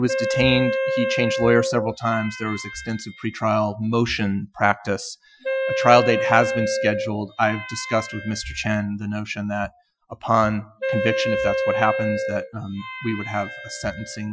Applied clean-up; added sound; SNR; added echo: classical method Wiener filter.